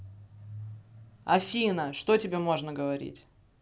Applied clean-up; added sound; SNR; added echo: none; none; none; none.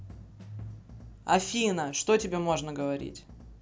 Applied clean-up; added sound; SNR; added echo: none; Drum / Drum kit; 19 dB; none.